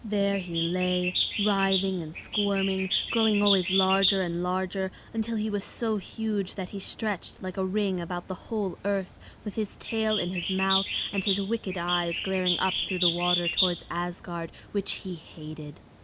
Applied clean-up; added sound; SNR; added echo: none; Bird; 4 dB; none.